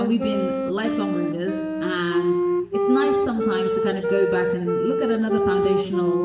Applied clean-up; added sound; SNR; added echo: none; Wind instrument, woodwind instrument; -2 dB; reverberation time 1.1 s.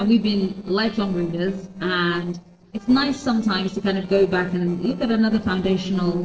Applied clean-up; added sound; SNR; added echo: neural separator model SepFormer DNS4.